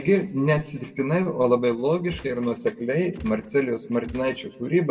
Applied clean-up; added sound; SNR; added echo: none; Gunshot, gunfire; 19 dB; reverberation time 1.0 s.